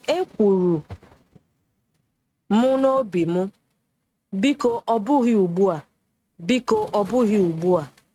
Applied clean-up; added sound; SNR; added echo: neural mask model RNNoise.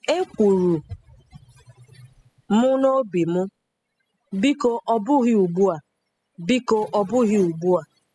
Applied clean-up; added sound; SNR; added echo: classical method spectral subtraction.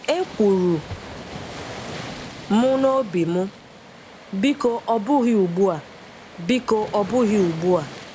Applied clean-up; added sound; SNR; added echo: none; Waves, surf; 15 dB; none.